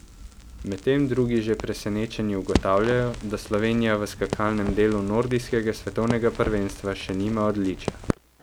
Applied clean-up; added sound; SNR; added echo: none; Crackle; 10 dB; none.